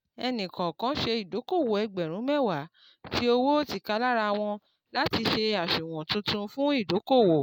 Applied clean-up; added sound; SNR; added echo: none; none; none; none.